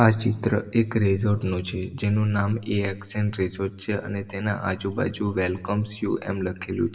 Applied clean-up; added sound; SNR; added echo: none; none; none; reverberation time 0.7 s.